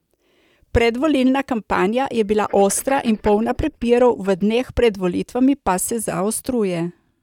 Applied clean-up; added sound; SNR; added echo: neural mask model DeepFilterNet 3.